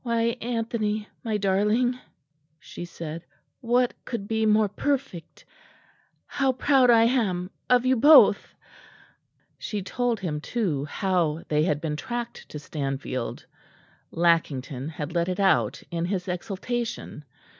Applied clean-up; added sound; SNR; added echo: none; none; none; none.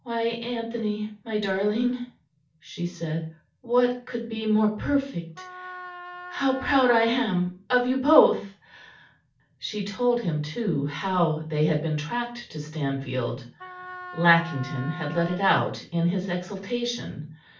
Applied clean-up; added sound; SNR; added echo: none; Wind instrument, woodwind instrument; 14 dB; reverberation time 0.3 s.